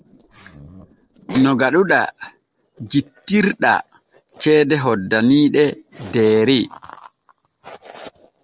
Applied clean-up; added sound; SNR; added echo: neural separator model SepFormer DNS4.